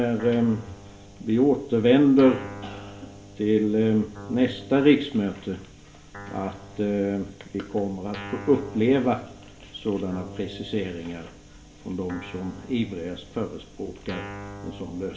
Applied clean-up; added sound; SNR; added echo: none; Guitar; 18 dB; reverberation time 0.5 s.